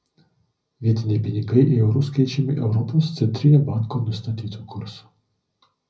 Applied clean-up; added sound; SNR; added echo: none; none; none; reverberation time 0.4 s.